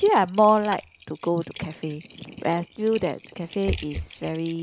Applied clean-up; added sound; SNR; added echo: none; Typing; 14 dB; none.